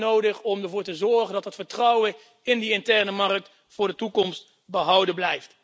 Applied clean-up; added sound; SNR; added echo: none; none; none; none.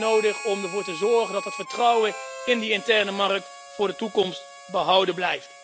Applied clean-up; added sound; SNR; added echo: none; Harmonica; 13 dB; none.